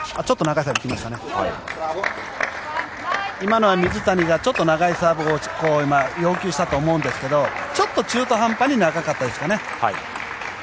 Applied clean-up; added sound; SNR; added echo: none; none; none; none.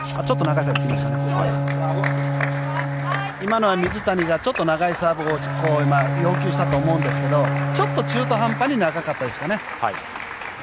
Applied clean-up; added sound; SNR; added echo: none; Bowed string instrument; 2 dB; none.